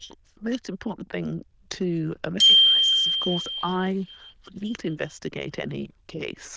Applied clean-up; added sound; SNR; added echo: neural diffusion model UNIVERSE++.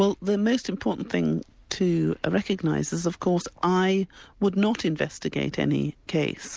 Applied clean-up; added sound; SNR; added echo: none; none; none; none.